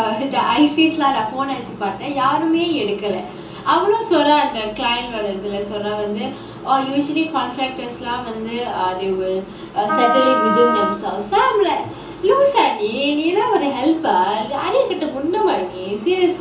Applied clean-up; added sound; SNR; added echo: none; Wind instrument, woodwind instrument; 2 dB; reverberation time 0.6 s.